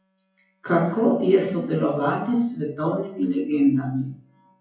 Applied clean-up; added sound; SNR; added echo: classical method WPE with log-MMSE.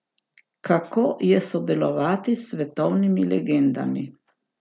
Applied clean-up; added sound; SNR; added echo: none; none; none; none.